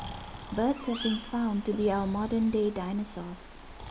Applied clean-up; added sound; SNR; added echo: none; Bird vocalization, bird call, bird song + Breathing; 12 dB; none.